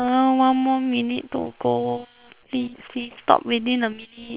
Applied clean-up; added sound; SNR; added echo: neural separator model SepFormer WHAM!.